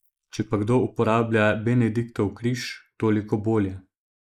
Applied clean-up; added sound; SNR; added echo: neural mask model Resemble Enhance denoiser.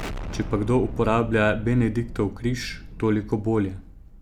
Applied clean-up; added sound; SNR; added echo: none; Explosion; 10 dB; none.